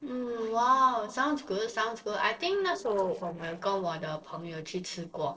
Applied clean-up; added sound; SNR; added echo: neural separator model SepFormer DNS4.